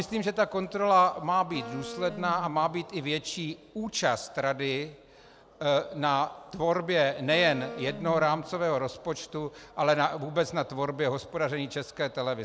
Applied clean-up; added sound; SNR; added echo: none; Wind instrument, woodwind instrument; 14 dB; none.